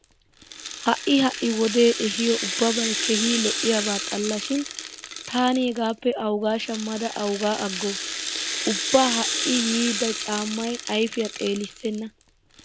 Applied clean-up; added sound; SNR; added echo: none; Rattle (instrument); 5 dB; none.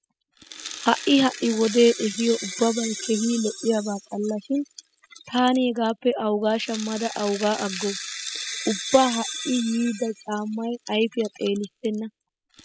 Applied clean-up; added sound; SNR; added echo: classical method spectral subtraction.